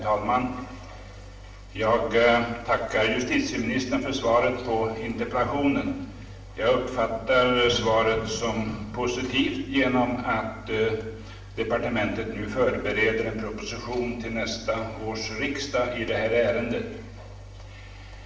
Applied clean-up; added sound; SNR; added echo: none; none; none; reverberation time 0.8 s.